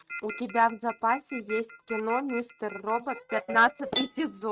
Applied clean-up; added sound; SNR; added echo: neural mask model RNNoise.